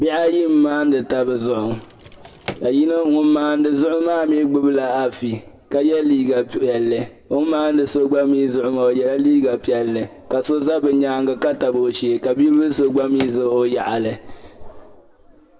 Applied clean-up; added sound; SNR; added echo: none; Drawer open or close; 17 dB; reverberation time 0.7 s.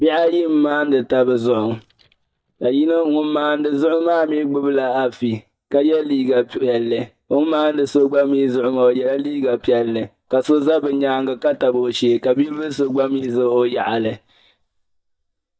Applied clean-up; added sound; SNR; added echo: neural mask model DeepFilterNet 3.